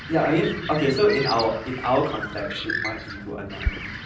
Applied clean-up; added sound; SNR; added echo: none; Bird; 7 dB; reverberation time 0.6 s.